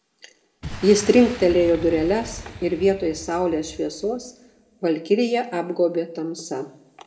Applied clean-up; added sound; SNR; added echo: none; Boom; 18 dB; reverberation time 0.5 s.